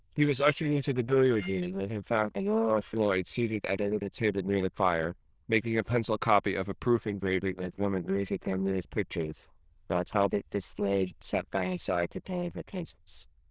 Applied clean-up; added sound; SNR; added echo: neural diffusion model UNIVERSE++.